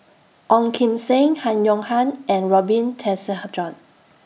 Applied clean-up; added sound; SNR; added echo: none; none; none; none.